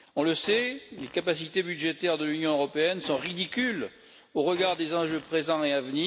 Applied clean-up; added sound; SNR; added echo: none; Fart; 18 dB; none.